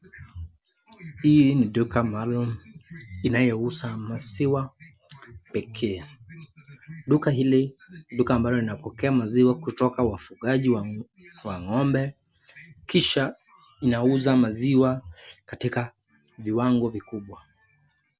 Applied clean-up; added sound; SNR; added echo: none; none; none; none.